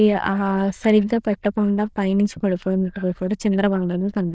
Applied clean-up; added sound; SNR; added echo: neural diffusion model UNIVERSE++.